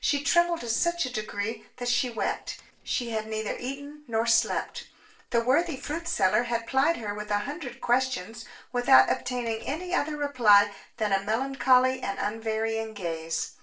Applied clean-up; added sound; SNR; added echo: neural separator model SepFormer DNS4.